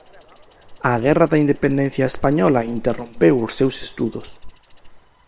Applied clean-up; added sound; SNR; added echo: neural separator model SepFormer WHAM!.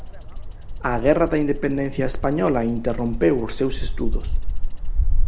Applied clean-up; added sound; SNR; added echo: none; Bird vocalization, bird call, bird song; -2 dB; none.